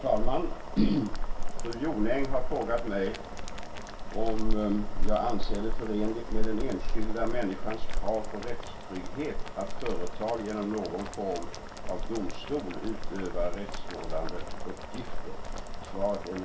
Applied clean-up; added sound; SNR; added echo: none; Boiling; -5 dB; reverberation time 0.3 s.